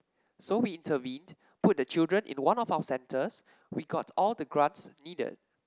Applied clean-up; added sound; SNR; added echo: none; none; none; none.